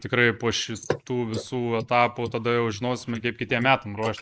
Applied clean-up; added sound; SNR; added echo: neural mask model Resemble Enhance denoiser.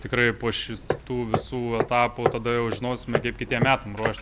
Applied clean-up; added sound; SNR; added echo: none; Hammer; 4 dB; none.